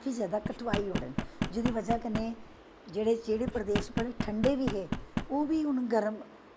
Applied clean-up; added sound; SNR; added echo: none; Knock; 4 dB; none.